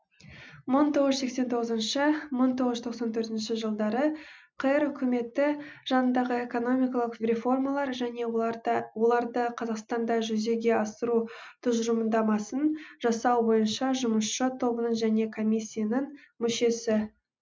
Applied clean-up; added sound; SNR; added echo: none; none; none; none.